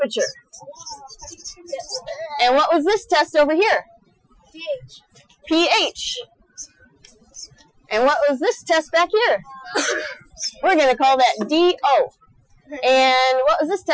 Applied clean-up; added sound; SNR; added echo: classical method Wiener filter.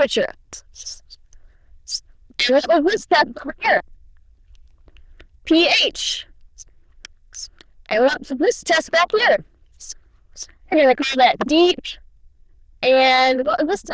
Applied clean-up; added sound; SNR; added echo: neural diffusion model UNIVERSE++.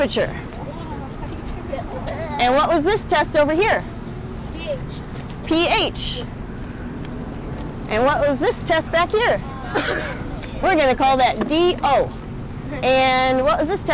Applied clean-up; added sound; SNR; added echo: none; Engine; 11 dB; none.